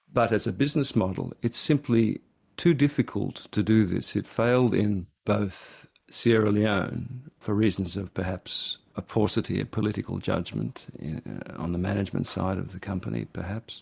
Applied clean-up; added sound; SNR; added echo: neural mask model Resemble Enhance denoiser.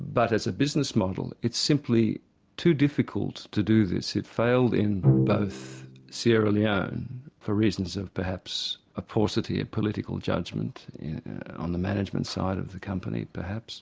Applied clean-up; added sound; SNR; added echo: none; Bowed string instrument; 3 dB; none.